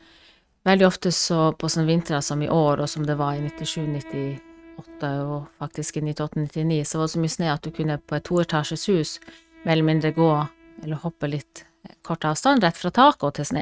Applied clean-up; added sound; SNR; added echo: neural mask model RNNoise.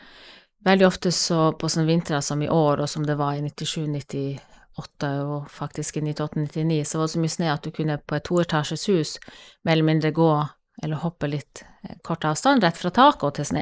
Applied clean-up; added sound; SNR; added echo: neural mask model Resemble Enhance denoiser.